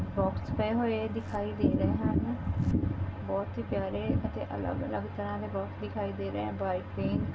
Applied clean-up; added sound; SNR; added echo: none; Zipper (clothing); 19 dB; reverberation time 0.1 s.